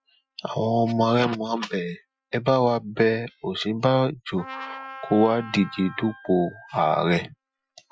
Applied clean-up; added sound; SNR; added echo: classical method Wiener filter.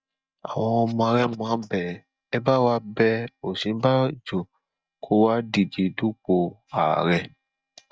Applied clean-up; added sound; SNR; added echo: neural mask model DeepFilterNet 3.